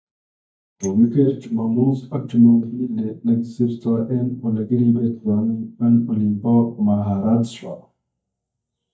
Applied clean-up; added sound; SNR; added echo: neural mask model DeepFilterNet 3.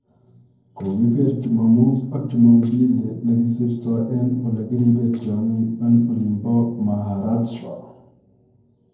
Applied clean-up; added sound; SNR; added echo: neural separator model SepFormer DNS4.